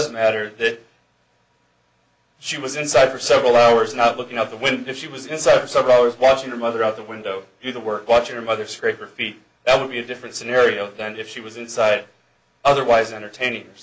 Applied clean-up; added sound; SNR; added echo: none; none; none; none.